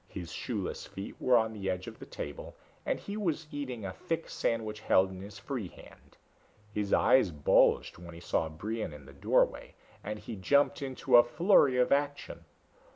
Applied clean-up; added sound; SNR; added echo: none; none; none; none.